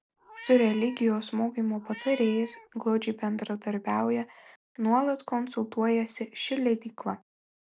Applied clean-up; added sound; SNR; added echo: none; Meow; 17 dB; none.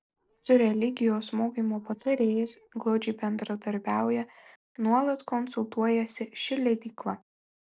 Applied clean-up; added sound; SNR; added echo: neural separator model SepFormer DNS4.